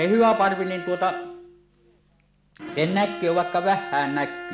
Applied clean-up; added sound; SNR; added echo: none; Bowed string instrument; 12 dB; none.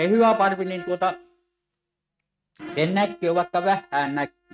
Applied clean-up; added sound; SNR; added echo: neural mask model RNNoise.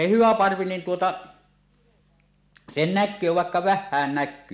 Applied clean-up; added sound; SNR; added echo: none; none; none; none.